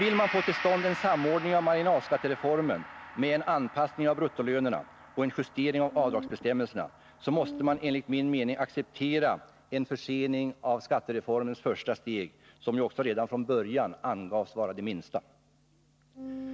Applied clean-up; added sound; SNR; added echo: none; Gong; 14 dB; none.